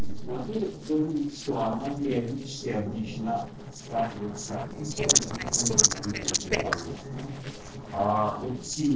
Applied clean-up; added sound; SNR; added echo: neural separator model SepFormer DNS4.